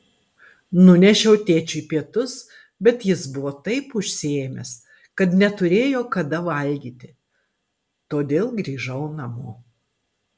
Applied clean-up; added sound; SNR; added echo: none; none; none; none.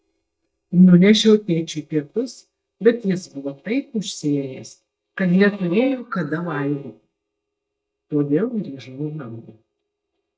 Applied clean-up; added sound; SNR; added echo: neural mask model DeepFilterNet 3.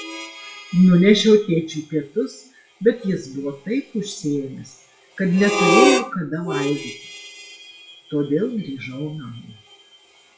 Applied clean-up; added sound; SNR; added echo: classical method WPE with log-MMSE.